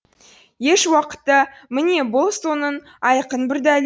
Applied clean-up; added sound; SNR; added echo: none; none; none; none.